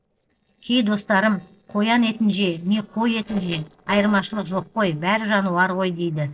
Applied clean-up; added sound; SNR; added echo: neural separator model SepFormer DNS4.